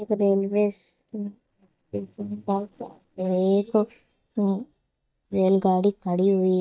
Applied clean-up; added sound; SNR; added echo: neural mask model DeepFilterNet 3.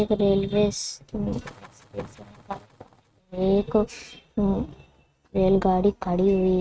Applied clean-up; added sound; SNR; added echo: neural mask model RNNoise.